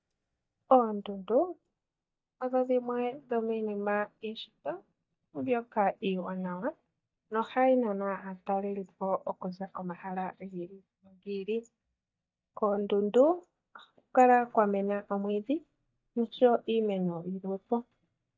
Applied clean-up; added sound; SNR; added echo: neural mask model DeepFilterNet 3.